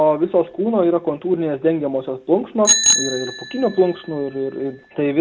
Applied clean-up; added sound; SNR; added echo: none; Bicycle bell; 5 dB; none.